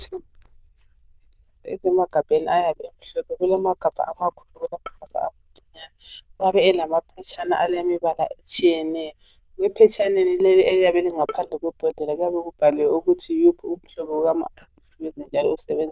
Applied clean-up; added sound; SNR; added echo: neural diffusion model UNIVERSE++.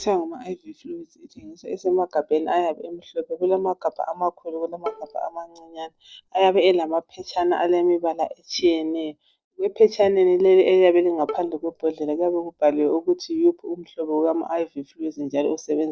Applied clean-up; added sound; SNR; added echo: neural separator model SepFormer DNS4.